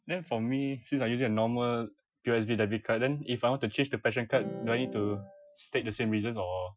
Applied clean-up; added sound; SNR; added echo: classical method Wiener filter.